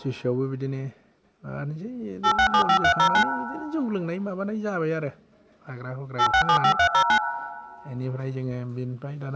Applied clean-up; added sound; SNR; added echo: none; Telephone; -5 dB; none.